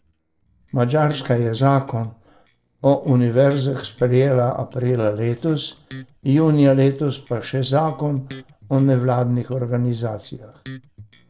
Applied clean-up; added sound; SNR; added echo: neural separator model SepFormer DNS4.